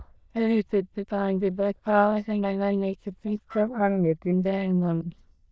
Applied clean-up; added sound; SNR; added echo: neural diffusion model UNIVERSE++.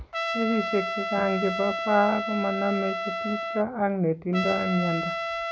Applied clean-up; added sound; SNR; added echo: none; Trumpet; 4 dB; none.